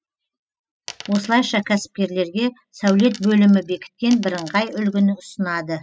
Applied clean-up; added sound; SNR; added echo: classical method spectral subtraction.